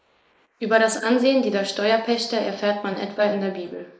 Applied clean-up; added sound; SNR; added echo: neural mask model Resemble Enhance denoiser.